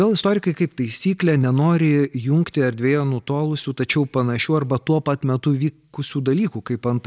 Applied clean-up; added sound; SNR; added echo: none; none; none; none.